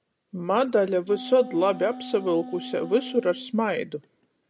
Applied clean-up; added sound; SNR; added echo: none; Wind instrument, woodwind instrument; 14 dB; none.